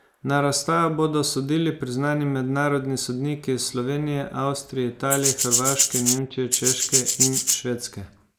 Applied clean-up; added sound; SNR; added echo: neural mask model Resemble Enhance denoiser.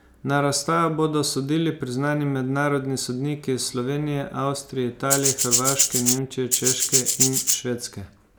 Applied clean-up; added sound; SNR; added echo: none; Rattle (instrument); -3 dB; none.